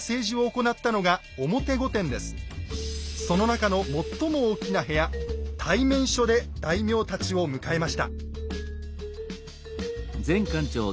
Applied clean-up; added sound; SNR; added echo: none; none; none; none.